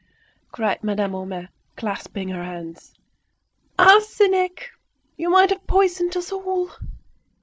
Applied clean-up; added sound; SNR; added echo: none; none; none; none.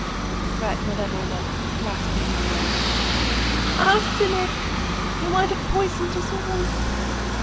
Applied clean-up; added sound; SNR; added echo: none; Accelerating, revving, vroom + Aircraft; -4 dB; none.